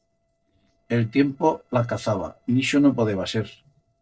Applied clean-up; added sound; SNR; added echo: neural separator model SepFormer DNS4.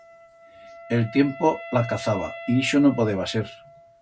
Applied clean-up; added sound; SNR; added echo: none; Wind instrument, woodwind instrument; 16 dB; none.